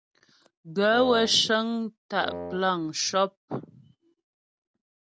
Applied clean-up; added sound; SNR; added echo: none; Wind instrument, woodwind instrument; 11 dB; none.